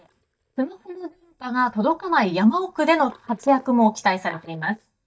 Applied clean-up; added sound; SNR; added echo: neural mask model DeepFilterNet 3.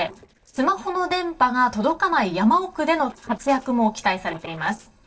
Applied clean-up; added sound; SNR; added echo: neural separator model SepFormer DNS4.